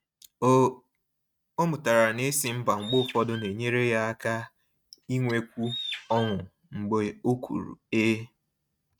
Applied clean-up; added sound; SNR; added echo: neural mask model RNNoise.